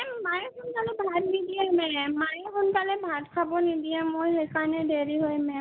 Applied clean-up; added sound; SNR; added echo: none; none; none; none.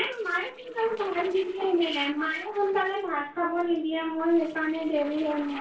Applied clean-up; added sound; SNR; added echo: neural separator model SepFormer DNS4.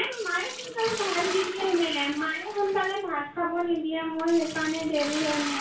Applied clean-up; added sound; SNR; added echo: none; Liquid; 9 dB; reverberation time 0.3 s.